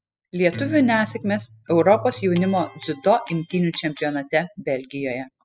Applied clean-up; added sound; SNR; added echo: classical method spectral subtraction.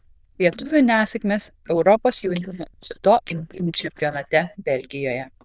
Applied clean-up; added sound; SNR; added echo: neural diffusion model UNIVERSE++.